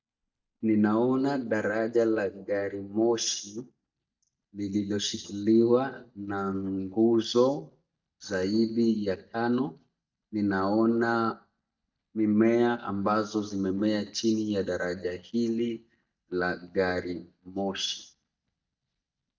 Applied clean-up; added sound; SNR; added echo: neural mask model DeepFilterNet 3.